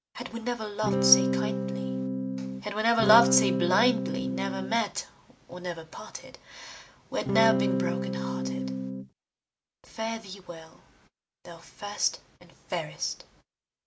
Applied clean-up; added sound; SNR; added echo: none; Electric guitar / Strum; -2 dB; none.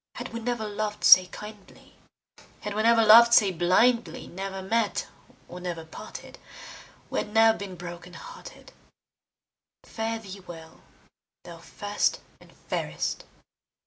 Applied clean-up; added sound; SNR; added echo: none; none; none; none.